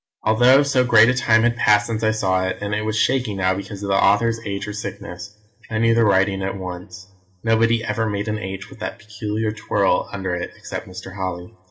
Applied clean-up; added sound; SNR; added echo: none; none; none; reverberation time 0.4 s.